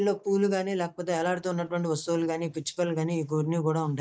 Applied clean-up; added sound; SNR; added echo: neural mask model DeepFilterNet 3.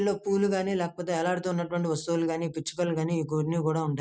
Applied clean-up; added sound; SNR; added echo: none; none; none; none.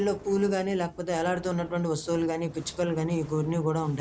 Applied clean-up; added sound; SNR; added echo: none; Fire; 19 dB; none.